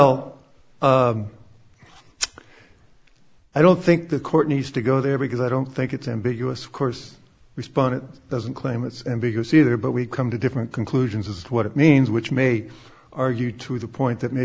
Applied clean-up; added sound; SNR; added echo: none; none; none; none.